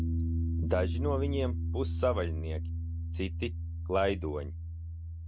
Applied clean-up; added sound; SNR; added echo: none; Piano; -2 dB; none.